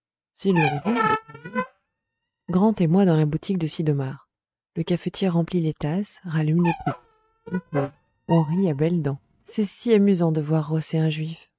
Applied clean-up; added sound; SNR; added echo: neural mask model RNNoise.